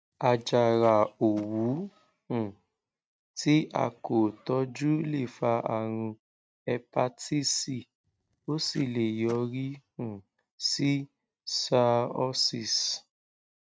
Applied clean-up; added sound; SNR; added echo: neural mask model RNNoise.